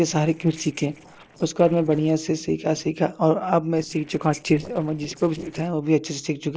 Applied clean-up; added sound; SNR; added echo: neural separator model SepFormer DNS4.